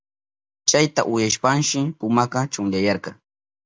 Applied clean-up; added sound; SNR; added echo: none; none; none; none.